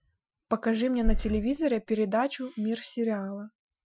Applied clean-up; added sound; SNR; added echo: classical method Wiener filter.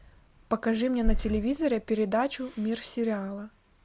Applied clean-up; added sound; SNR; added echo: none; Breathing; 4 dB; none.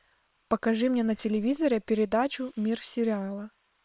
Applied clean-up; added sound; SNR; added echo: neural separator model SepFormer WHAM!.